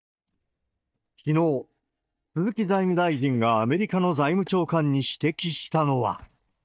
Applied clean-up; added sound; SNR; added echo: neural mask model DeepFilterNet 3.